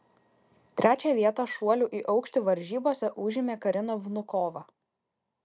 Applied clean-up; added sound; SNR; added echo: none; none; none; none.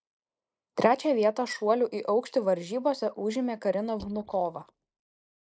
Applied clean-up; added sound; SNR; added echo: neural mask model Resemble Enhance denoiser.